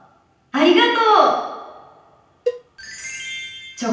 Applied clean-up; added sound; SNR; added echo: none; Cowbell; 11 dB; reverberation time 0.9 s.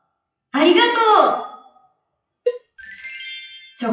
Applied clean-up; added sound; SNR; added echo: classical method WPE with log-MMSE.